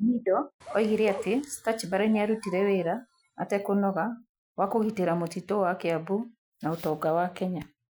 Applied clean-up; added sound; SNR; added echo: classical method Wiener filter.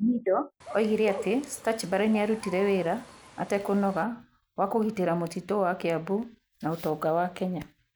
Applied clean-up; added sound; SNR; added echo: none; Bird; 15 dB; none.